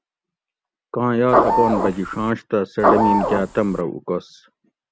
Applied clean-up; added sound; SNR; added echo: none; Printer / Engine; -3 dB; none.